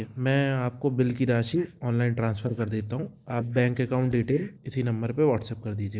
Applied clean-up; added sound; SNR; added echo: neural mask model Resemble Enhance denoiser.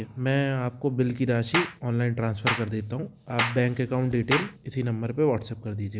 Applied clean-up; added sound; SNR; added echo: none; Clapping; 7 dB; none.